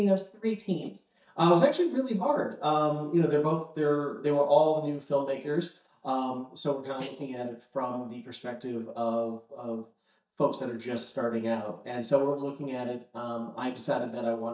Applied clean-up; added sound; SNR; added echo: neural mask model DeepFilterNet 3.